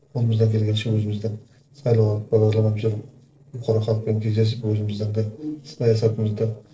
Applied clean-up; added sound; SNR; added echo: neural separator model SepFormer DNS4.